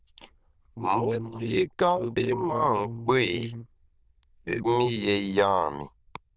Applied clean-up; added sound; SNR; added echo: neural diffusion model UNIVERSE++.